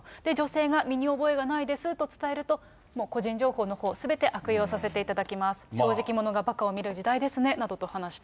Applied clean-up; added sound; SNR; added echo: none; none; none; none.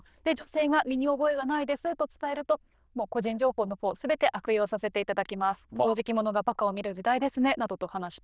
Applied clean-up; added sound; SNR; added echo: neural diffusion model UNIVERSE++.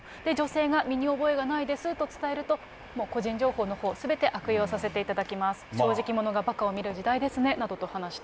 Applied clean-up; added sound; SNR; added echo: none; Train + Wind; 18 dB; none.